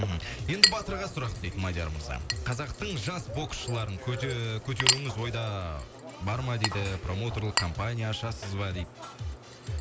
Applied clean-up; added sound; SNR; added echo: none; Chink, clink; 2 dB; none.